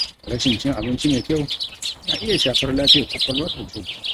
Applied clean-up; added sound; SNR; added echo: neural mask model RNNoise.